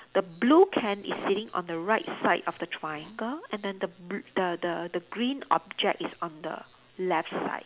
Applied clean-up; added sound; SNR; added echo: none; none; none; none.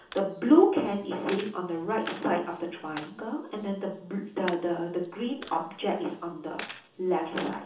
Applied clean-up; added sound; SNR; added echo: none; Coin (dropping); 17 dB; reverberation time 1.2 s.